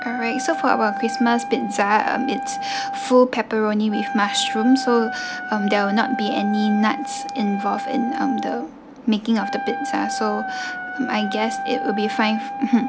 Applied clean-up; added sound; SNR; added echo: none; Wind instrument, woodwind instrument; 7 dB; none.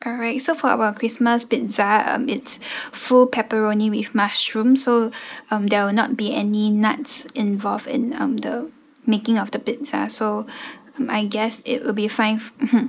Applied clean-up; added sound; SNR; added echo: neural mask model Resemble Enhance denoiser.